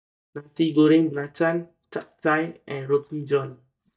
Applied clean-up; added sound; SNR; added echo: neural mask model DeepFilterNet 3.